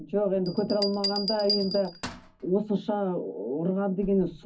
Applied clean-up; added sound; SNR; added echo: none; Bell; 9 dB; reverberation time 0.4 s.